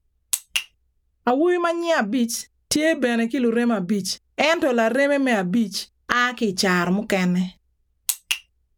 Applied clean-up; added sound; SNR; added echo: none; none; none; none.